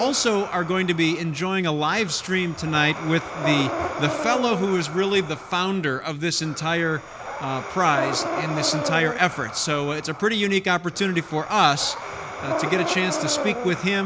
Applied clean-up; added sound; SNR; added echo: none; Breathing; 7 dB; none.